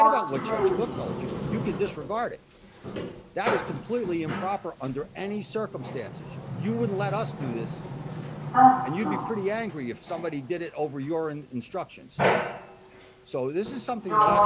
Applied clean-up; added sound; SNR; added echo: none; Sliding door; -4 dB; none.